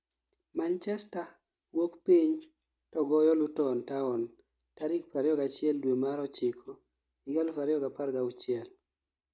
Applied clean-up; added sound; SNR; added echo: neural mask model RNNoise.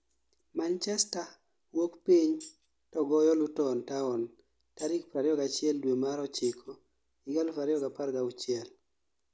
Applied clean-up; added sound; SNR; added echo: none; Tambourine; 20 dB; none.